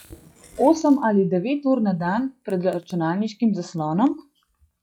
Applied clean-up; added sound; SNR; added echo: classical method log-MMSE.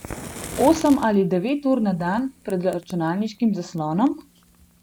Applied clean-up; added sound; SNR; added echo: none; Fire; 17 dB; none.